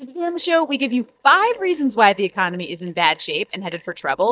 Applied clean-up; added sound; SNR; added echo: neural mask model DeepFilterNet 3.